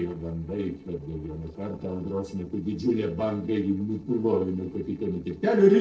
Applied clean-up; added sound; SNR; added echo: neural separator model SepFormer DNS4.